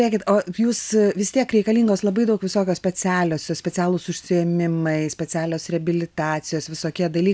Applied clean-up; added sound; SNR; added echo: none; none; none; none.